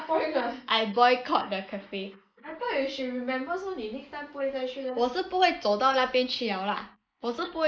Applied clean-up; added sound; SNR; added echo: neural mask model Resemble Enhance denoiser.